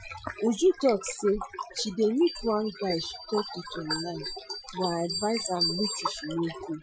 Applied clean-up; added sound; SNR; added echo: classical method Wiener filter.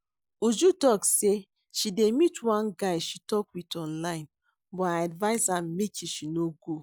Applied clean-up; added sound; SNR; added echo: none; none; none; none.